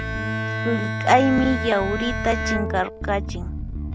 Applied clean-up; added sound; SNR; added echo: none; Bowed string instrument + Bass guitar; 3 dB; none.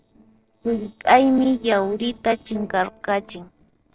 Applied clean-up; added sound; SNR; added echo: neural separator model SepFormer DNS4.